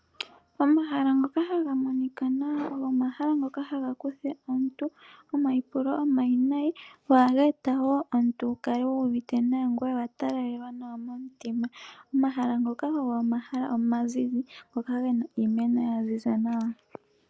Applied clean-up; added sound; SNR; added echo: none; none; none; none.